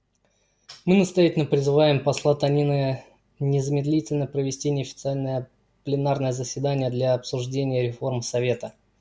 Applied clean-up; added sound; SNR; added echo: none; none; none; none.